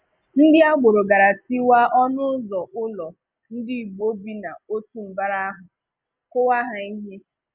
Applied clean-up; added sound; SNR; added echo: none; none; none; none.